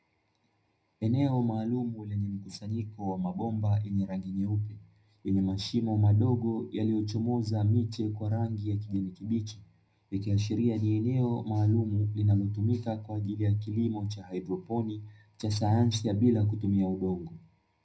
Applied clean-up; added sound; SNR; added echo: none; none; none; reverberation time 0.3 s.